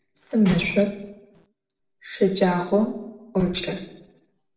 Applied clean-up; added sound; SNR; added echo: neural separator model SepFormer DNS4.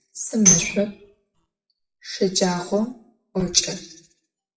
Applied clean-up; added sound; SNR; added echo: classical method WPE with log-MMSE.